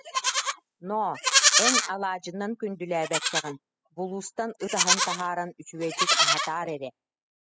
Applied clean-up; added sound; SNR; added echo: classical method spectral subtraction.